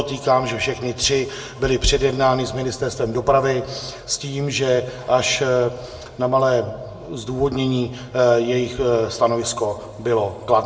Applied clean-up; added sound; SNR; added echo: none; none; none; reverberation time 0.9 s.